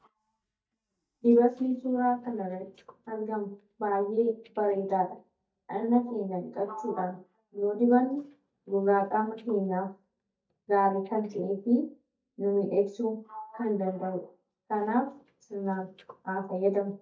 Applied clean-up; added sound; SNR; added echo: neural mask model DeepFilterNet 3.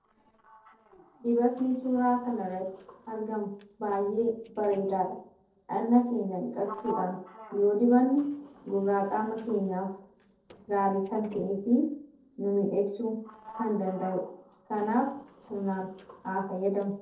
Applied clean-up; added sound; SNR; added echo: neural separator model SepFormer DNS4.